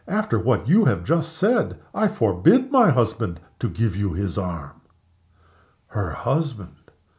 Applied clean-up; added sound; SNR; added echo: none; none; none; none.